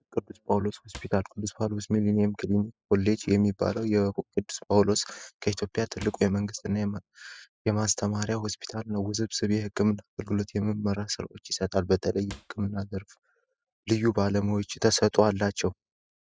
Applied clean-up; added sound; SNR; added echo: classical method spectral subtraction.